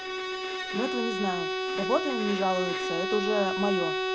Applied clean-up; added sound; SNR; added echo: none; Bowed string instrument; 0 dB; none.